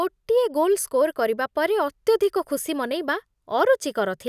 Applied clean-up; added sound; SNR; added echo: none; none; none; none.